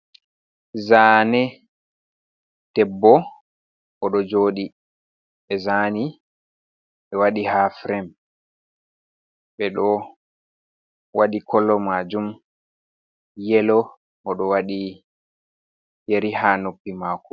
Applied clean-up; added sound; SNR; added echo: none; none; none; none.